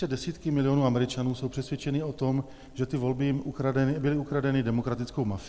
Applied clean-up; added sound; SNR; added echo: none; Crackle; 20 dB; none.